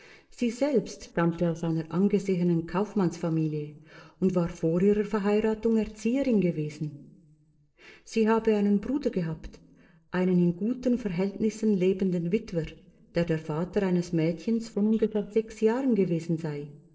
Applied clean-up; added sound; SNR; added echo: neural separator model SepFormer DNS4.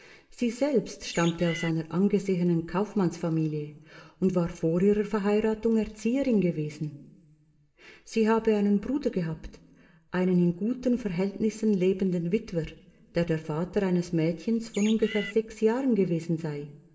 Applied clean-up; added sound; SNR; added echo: none; Bird; 11 dB; reverberation time 2.2 s.